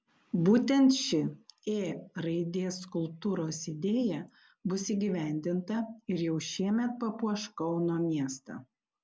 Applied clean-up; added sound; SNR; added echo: none; none; none; none.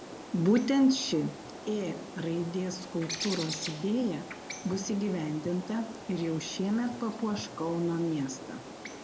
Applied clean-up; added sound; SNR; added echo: none; Bird; 11 dB; none.